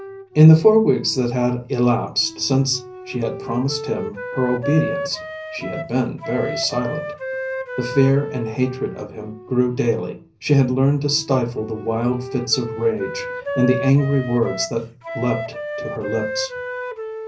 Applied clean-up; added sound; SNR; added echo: none; Wind instrument, woodwind instrument; 10 dB; reverberation time 0.5 s.